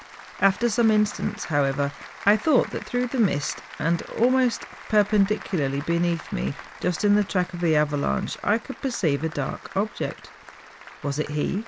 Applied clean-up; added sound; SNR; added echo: none; Applause; 17 dB; none.